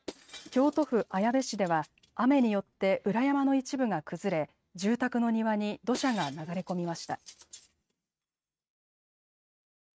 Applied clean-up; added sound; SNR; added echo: neural mask model RNNoise.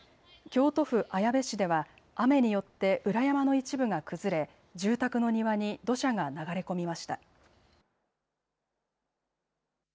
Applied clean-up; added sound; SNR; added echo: none; none; none; none.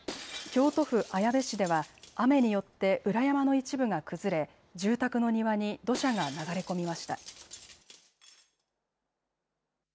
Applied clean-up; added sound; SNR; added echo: none; Shatter; 17 dB; none.